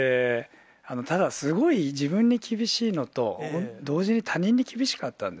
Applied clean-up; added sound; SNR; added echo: none; none; none; none.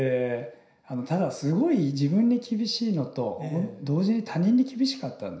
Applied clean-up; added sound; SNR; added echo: none; none; none; reverberation time 0.5 s.